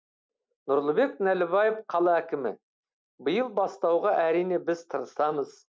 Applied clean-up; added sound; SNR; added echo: none; none; none; none.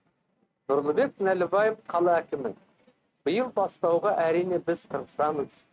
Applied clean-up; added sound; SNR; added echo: neural mask model RNNoise.